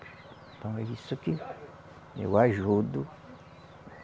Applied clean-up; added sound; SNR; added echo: none; none; none; none.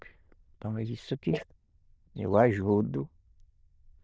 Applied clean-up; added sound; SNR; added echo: neural diffusion model UNIVERSE++.